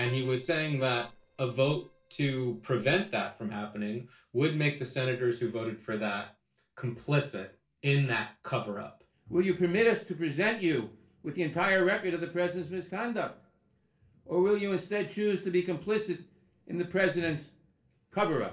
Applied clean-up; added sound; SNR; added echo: neural separator model SepFormer DNS4.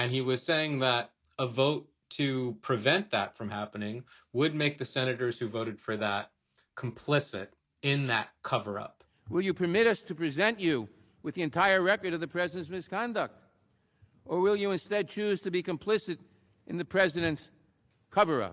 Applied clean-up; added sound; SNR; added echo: none; none; none; none.